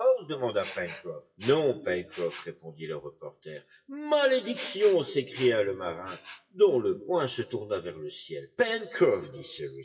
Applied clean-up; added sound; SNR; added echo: classical method WPE with log-MMSE.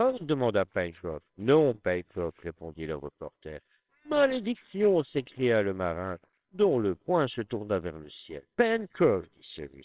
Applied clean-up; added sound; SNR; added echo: neural separator model SepFormer WHAMR!.